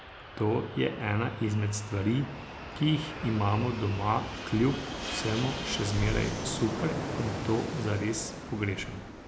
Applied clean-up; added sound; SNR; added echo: none; Fixed-wing aircraft, airplane; 7 dB; none.